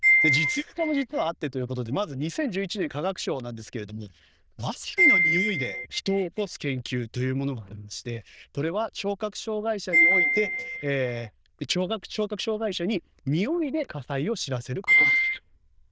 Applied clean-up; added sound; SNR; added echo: neural diffusion model UNIVERSE++.